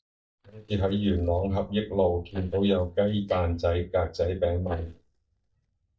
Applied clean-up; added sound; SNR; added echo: neural mask model DeepFilterNet 3.